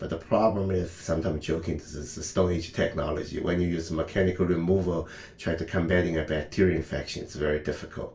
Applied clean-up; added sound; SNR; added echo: none; none; none; reverberation time 0.3 s.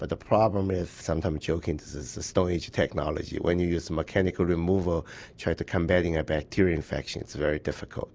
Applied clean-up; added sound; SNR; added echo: none; none; none; none.